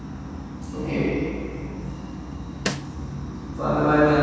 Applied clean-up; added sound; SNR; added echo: none; Snare drum; 6 dB; reverberation time 2.1 s.